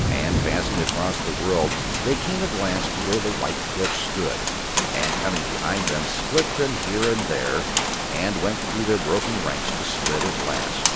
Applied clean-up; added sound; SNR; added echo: none; Rain; -1 dB; none.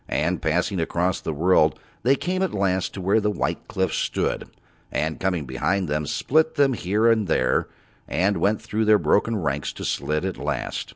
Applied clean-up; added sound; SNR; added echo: none; none; none; none.